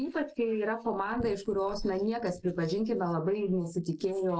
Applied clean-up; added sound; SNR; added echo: neural mask model Resemble Enhance denoiser.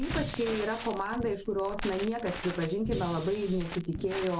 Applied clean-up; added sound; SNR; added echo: none; Crackle + Fire; 7 dB; none.